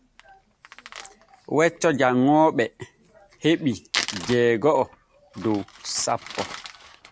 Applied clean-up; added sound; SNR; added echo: none; Crumpling, crinkling; 14 dB; none.